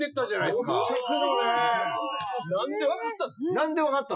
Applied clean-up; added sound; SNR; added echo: classical method Wiener filter.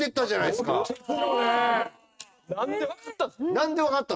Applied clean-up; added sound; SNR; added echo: neural mask model RNNoise.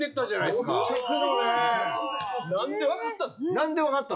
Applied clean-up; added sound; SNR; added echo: classical method log-MMSE.